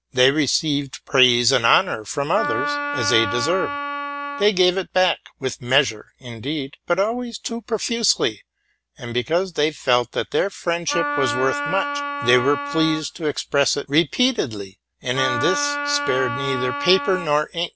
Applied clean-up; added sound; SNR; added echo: none; Wind instrument, woodwind instrument; 4 dB; none.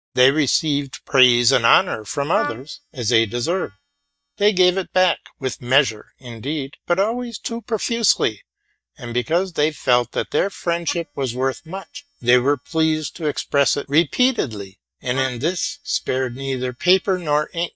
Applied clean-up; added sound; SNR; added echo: neural mask model DeepFilterNet 3.